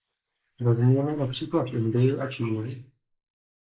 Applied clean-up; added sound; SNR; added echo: neural mask model Resemble Enhance denoiser.